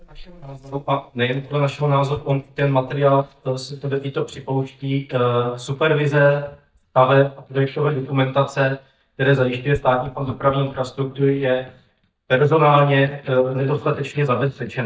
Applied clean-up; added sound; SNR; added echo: neural mask model DeepFilterNet 3.